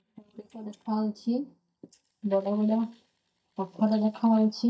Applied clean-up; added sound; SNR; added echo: neural mask model DeepFilterNet 3.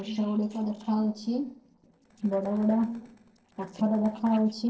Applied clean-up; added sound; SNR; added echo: neural separator model SepFormer DNS4.